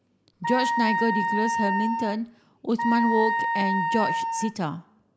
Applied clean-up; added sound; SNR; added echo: none; Wind instrument, woodwind instrument; -1 dB; none.